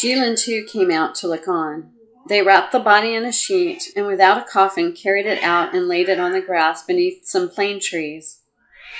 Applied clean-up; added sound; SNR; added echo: classical method log-MMSE.